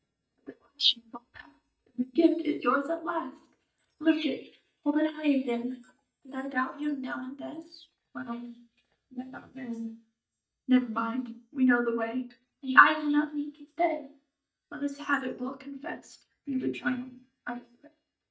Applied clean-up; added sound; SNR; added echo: neural mask model DeepFilterNet 3.